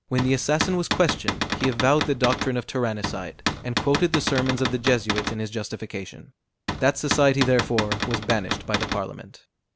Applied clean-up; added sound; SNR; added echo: none; Cupboard open or close / Door; 3 dB; none.